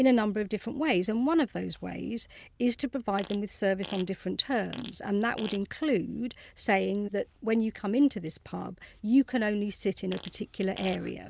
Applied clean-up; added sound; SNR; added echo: none; Fart; 17 dB; none.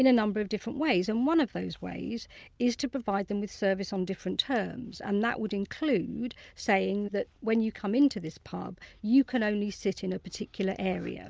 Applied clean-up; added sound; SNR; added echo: none; none; none; none.